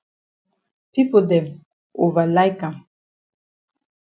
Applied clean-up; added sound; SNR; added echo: none; none; none; none.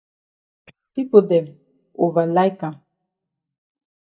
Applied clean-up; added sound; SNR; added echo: neural mask model DeepFilterNet 3.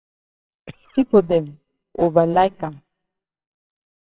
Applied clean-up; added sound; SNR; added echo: neural separator model SepFormer WHAMR!.